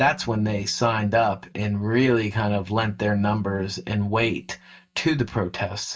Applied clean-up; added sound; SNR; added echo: neural mask model DeepFilterNet 3.